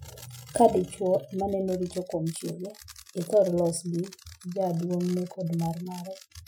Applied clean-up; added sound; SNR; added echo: classical method Wiener filter.